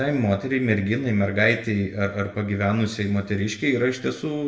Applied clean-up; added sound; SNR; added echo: none; none; none; reverberation time 0.7 s.